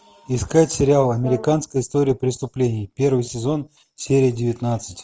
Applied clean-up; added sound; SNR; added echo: none; Brass instrument; 19 dB; none.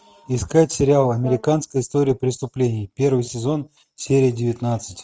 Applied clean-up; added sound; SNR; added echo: neural mask model RNNoise.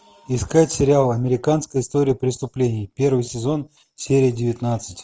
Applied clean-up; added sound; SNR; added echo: none; none; none; none.